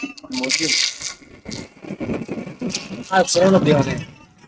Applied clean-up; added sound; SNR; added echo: neural mask model RNNoise.